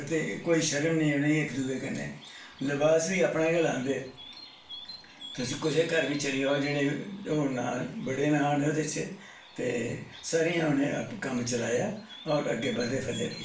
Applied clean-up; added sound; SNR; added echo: none; Bird; 19 dB; reverberation time 0.4 s.